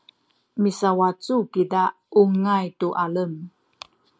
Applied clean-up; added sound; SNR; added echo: none; none; none; none.